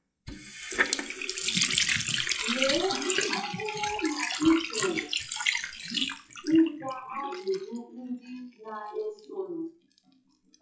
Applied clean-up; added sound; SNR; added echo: classical method WPE with log-MMSE.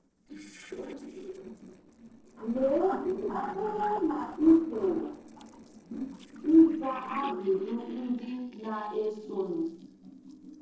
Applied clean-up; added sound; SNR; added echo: neural separator model SepFormer DNS4.